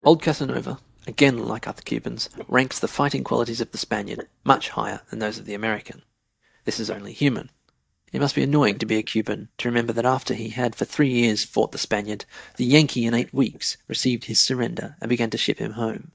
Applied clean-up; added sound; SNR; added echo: neural mask model DeepFilterNet 3.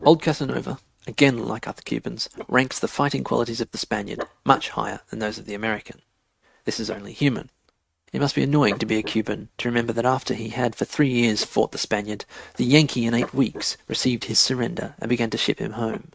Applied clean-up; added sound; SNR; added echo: neural mask model RNNoise.